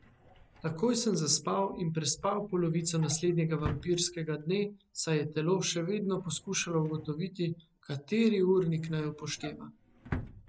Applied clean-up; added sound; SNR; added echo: none; Drawer open or close; 16 dB; none.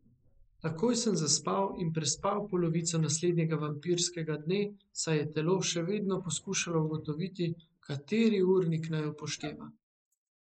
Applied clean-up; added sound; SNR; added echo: neural mask model Resemble Enhance denoiser.